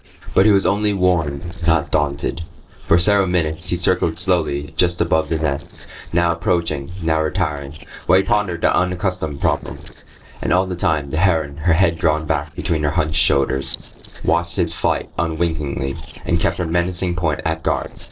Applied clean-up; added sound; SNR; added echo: neural separator model SepFormer DNS4.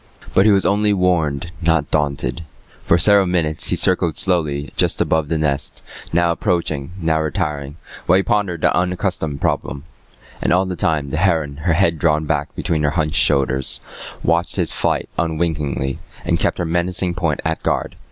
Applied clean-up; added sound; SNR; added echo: none; none; none; none.